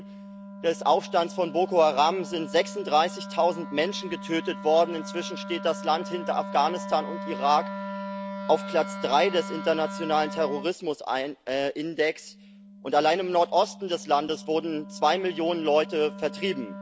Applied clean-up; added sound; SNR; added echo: none; Wind instrument, woodwind instrument; 12 dB; none.